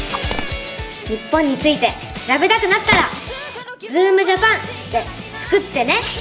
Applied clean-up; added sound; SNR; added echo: none; Slam; 11 dB; none.